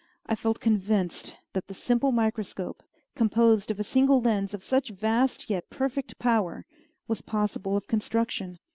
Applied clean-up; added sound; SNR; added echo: none; none; none; none.